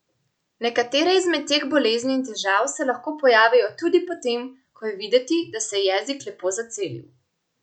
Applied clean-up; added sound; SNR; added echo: none; none; none; none.